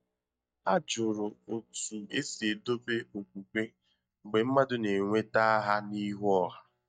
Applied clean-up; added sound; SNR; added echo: neural mask model DeepFilterNet 3.